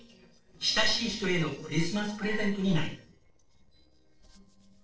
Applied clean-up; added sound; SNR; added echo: neural separator model SepFormer DNS4.